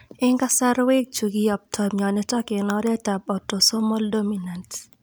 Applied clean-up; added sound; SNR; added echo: none; none; none; none.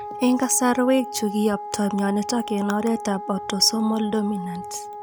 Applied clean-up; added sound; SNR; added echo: none; Wind instrument, woodwind instrument; 11 dB; none.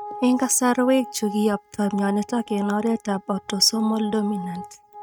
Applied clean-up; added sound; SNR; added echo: neural mask model RNNoise.